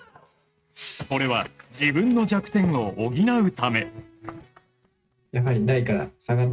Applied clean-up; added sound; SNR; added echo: neural mask model RNNoise.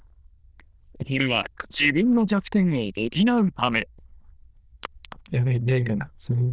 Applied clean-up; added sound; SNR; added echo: neural diffusion model UNIVERSE++.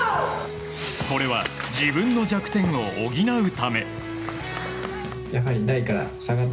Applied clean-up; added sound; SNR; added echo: none; Splash, splatter; 15 dB; none.